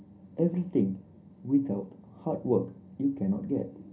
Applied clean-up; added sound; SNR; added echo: none; none; none; reverberation time 0.3 s.